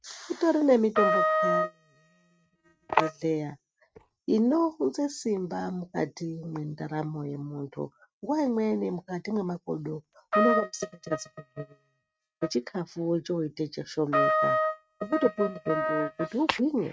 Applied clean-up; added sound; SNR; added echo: neural mask model RNNoise.